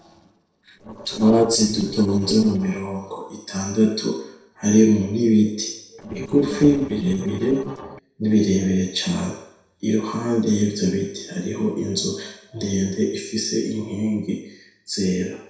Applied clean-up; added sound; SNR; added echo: neural separator model SepFormer DNS4.